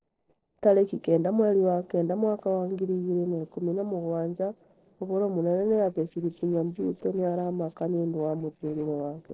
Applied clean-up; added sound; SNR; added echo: neural separator model SepFormer DNS4.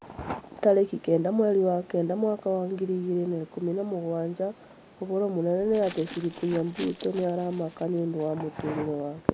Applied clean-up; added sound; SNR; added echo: none; Glass; 19 dB; none.